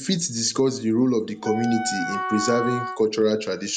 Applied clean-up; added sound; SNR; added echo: none; Wind instrument, woodwind instrument; 6 dB; none.